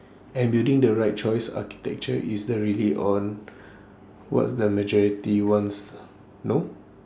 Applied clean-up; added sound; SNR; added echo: none; none; none; none.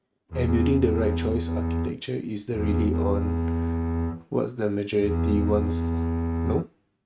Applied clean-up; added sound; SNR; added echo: neural mask model RNNoise.